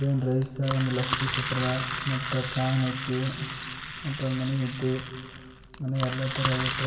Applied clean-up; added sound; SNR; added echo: none; Engine; 6 dB; reverberation time 2.2 s.